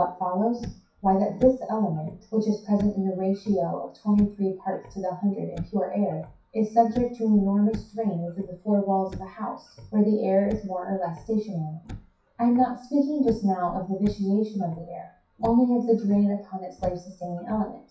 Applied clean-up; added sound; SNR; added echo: classical method WPE with log-MMSE.